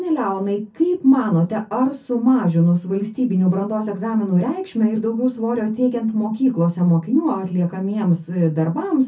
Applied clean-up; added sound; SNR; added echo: none; none; none; reverberation time 0.3 s.